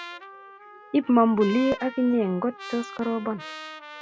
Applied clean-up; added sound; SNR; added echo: none; Trumpet; 15 dB; none.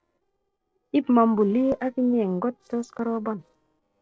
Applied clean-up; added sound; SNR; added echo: neural separator model SepFormer DNS4.